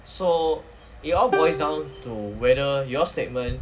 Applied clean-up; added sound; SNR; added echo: none; Plucked string instrument; 8 dB; reverberation time 1.6 s.